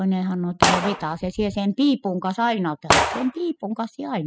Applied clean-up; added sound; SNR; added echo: classical method spectral subtraction.